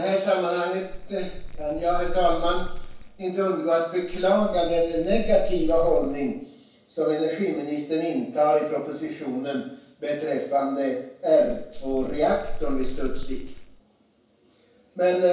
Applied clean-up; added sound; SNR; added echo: none; Bell; 3 dB; reverberation time 0.7 s.